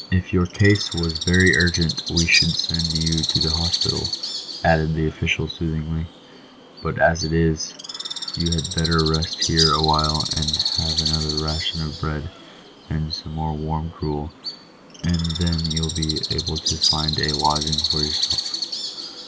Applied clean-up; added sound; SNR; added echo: none; Bird; 4 dB; none.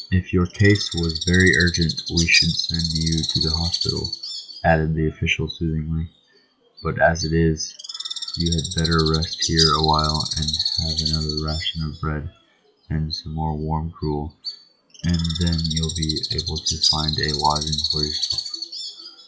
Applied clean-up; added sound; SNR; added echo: classical method log-MMSE.